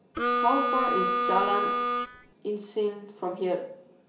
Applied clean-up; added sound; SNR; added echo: none; Harmonica; -4 dB; reverberation time 1.4 s.